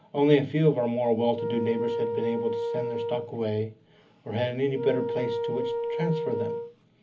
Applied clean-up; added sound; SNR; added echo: none; Wind instrument, woodwind instrument; 4 dB; reverberation time 0.4 s.